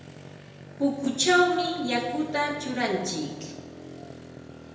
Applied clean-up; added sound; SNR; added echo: none; Motorcycle; 15 dB; reverberation time 1.0 s.